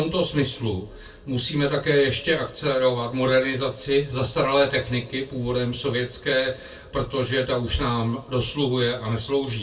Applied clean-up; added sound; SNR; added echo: none; none; none; reverberation time 0.2 s.